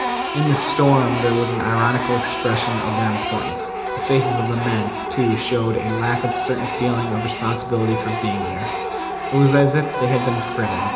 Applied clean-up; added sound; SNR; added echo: none; Printer; 4 dB; reverberation time 0.8 s.